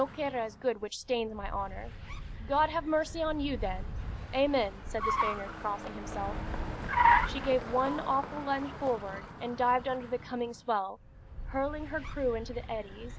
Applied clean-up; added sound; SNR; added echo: none; Car; 2 dB; none.